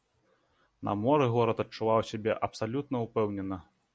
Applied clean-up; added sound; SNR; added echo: none; none; none; none.